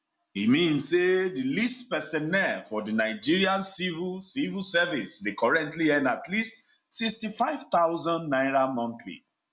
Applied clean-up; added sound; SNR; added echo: none; none; none; none.